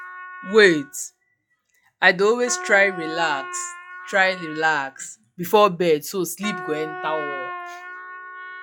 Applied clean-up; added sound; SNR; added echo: classical method log-MMSE.